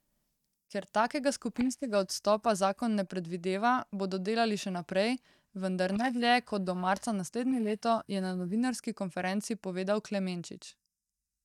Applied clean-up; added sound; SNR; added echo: neural mask model DeepFilterNet 3.